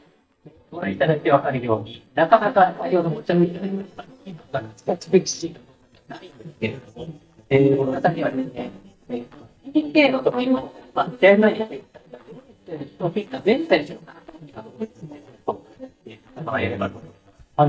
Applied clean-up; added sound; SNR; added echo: neural mask model DeepFilterNet 3.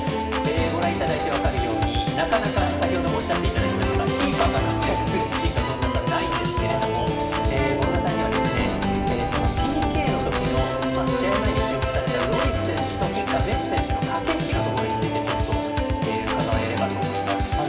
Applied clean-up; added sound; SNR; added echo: none; Organ; -5 dB; reverberation time 1.1 s.